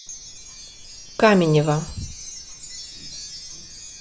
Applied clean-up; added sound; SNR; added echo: none; Wind chime; 15 dB; none.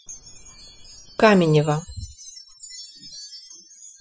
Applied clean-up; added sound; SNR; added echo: classical method spectral subtraction.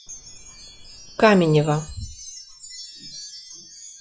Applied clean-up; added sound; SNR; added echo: classical method log-MMSE.